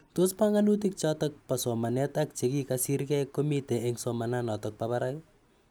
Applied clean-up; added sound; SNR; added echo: none; none; none; none.